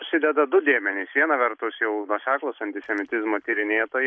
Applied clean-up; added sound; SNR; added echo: none; none; none; none.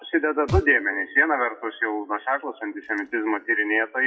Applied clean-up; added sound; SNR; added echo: classical method WPE with log-MMSE.